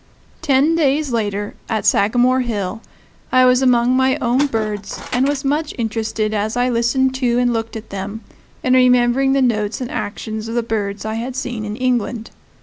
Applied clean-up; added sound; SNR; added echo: none; Tools; 12 dB; none.